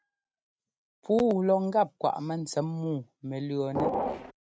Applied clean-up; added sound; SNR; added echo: neural mask model RNNoise.